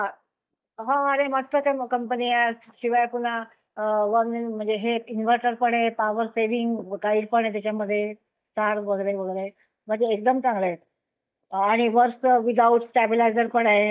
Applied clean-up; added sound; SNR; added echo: neural mask model DeepFilterNet 3.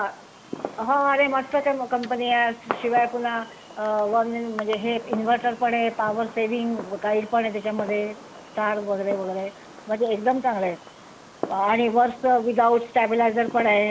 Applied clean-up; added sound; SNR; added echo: none; Fireworks; 15 dB; none.